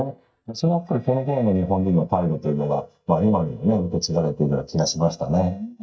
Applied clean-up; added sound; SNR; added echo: neural mask model DeepFilterNet 3.